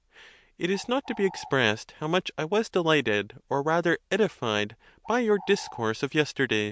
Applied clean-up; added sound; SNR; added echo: none; Bird; 17 dB; none.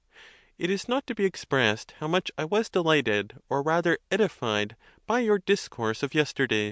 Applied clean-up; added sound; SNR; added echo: none; none; none; none.